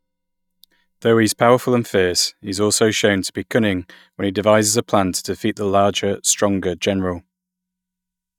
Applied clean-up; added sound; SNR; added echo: neural mask model DeepFilterNet 3.